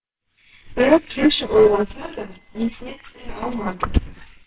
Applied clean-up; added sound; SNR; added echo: neural separator model SepFormer WHAMR!.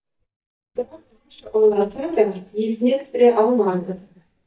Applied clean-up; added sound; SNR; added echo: neural mask model DeepFilterNet 3.